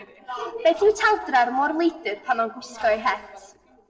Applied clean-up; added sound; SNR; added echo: neural separator model SepFormer DNS4.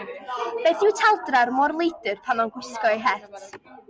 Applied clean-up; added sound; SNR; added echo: none; none; none; none.